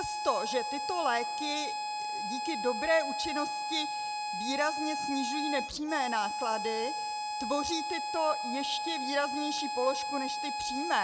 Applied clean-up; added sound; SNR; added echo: none; Harmonica; 1 dB; none.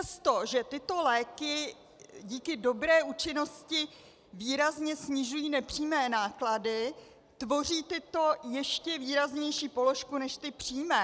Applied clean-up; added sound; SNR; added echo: none; none; none; none.